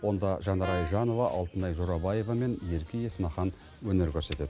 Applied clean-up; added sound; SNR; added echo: none; Brass instrument; 11 dB; none.